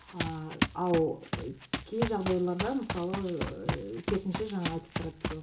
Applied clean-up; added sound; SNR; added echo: none; Run; 3 dB; reverberation time 0.2 s.